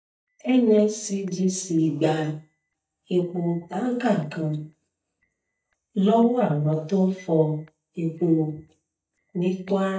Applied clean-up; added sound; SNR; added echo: neural mask model DeepFilterNet 3.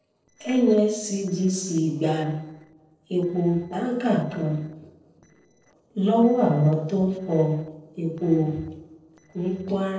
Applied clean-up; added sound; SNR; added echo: neural separator model SepFormer DNS4.